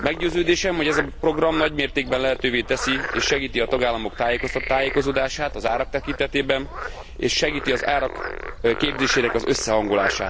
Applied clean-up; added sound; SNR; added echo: none; Frog; 8 dB; none.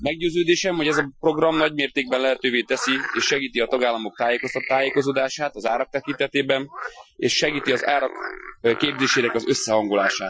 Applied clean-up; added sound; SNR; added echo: classical method Wiener filter.